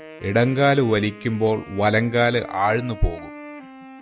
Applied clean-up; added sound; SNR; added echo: none; Wind instrument, woodwind instrument; 18 dB; none.